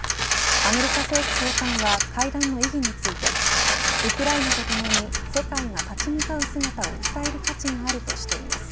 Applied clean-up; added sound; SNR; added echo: none; Tearing + Tick-tock; -5 dB; none.